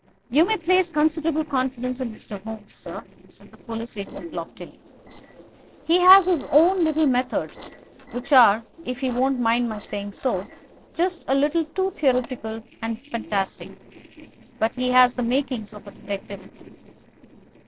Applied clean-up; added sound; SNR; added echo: neural separator model SepFormer DNS4.